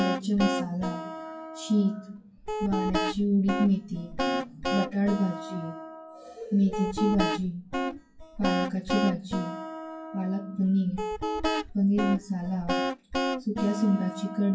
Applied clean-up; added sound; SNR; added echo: classical method WPE with log-MMSE.